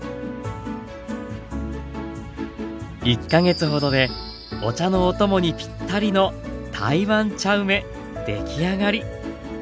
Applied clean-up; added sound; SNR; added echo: none; none; none; none.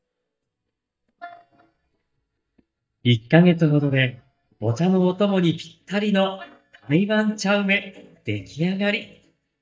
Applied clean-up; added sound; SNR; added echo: neural mask model DeepFilterNet 3.